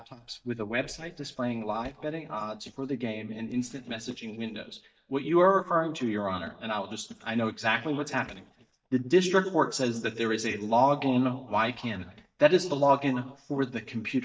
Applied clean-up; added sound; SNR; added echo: neural mask model DeepFilterNet 3.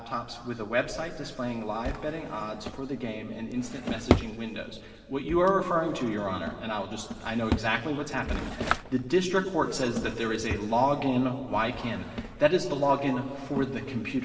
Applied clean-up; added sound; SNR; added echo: none; Drawer open or close; 7 dB; reverberation time 2.1 s.